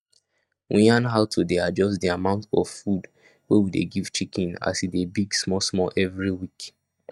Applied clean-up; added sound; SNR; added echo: neural mask model DeepFilterNet 3.